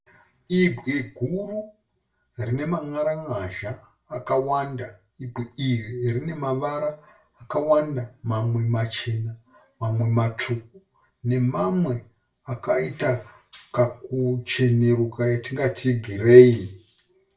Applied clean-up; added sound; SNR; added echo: none; none; none; reverberation time 0.3 s.